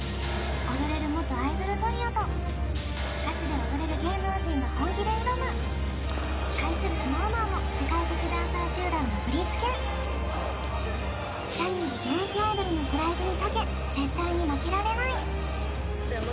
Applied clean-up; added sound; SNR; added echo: none; Musical instrument; 2 dB; none.